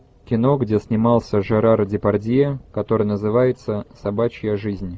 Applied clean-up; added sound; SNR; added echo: none; none; none; none.